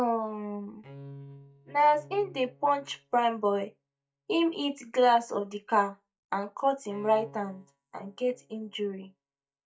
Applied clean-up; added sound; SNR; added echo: neural mask model DeepFilterNet 3.